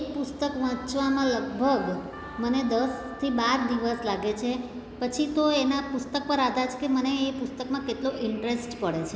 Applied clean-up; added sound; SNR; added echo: none; Harmonica; 18 dB; none.